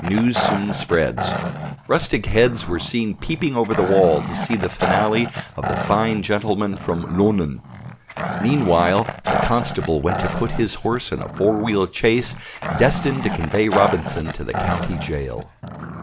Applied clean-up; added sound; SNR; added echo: none; Growling; 6 dB; none.